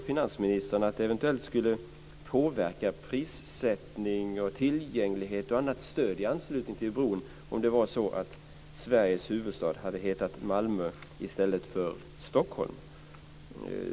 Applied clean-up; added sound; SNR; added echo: none; none; none; none.